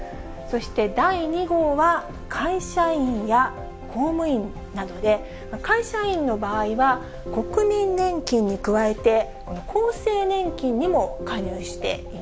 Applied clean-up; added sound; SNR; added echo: none; none; none; none.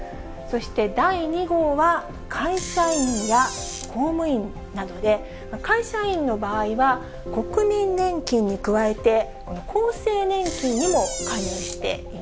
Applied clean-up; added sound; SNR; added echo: none; Door; 9 dB; none.